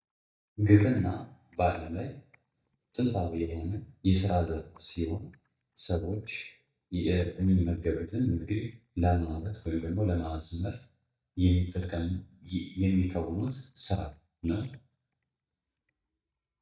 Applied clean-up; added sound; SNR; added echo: neural mask model DeepFilterNet 3.